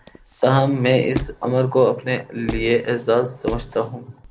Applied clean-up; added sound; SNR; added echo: none; Squeak; 13 dB; none.